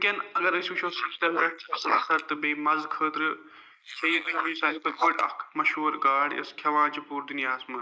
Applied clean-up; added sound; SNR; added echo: neural mask model Resemble Enhance denoiser.